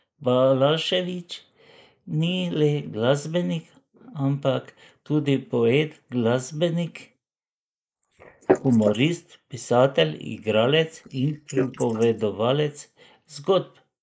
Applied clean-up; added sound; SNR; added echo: neural mask model Resemble Enhance denoiser.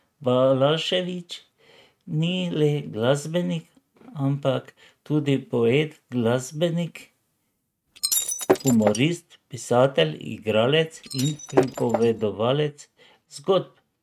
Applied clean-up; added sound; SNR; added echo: neural mask model RNNoise.